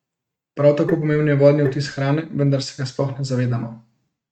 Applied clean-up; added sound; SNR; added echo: neural mask model RNNoise.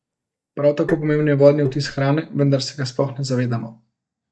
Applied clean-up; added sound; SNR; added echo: neural mask model DeepFilterNet 3.